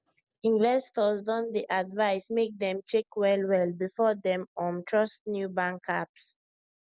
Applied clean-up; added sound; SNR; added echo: none; none; none; none.